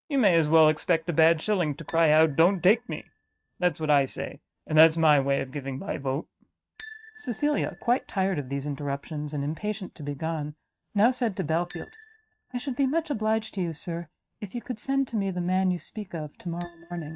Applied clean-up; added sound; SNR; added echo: neural mask model RNNoise.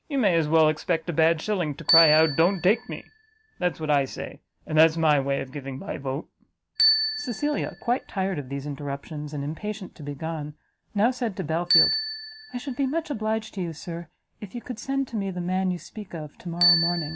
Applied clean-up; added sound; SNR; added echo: none; Bicycle bell; 6 dB; none.